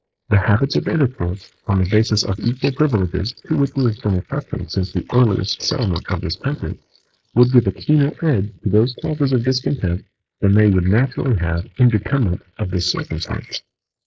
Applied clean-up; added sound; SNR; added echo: neural mask model Resemble Enhance denoiser.